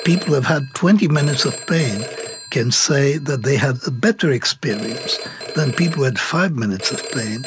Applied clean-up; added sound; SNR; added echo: none; Telephone; 14 dB; none.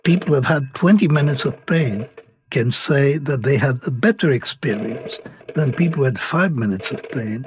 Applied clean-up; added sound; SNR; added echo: neural mask model RNNoise.